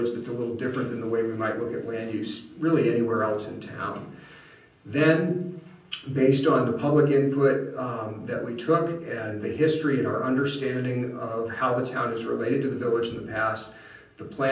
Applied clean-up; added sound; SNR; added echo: none; none; none; reverberation time 0.6 s.